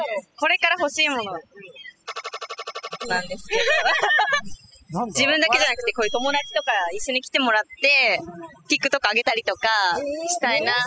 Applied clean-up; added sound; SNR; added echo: classical method spectral subtraction.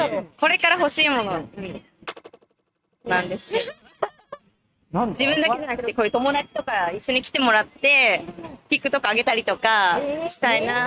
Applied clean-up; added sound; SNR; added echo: neural mask model RNNoise.